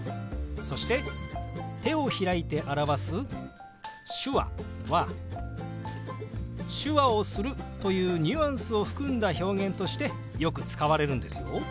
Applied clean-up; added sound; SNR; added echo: none; none; none; none.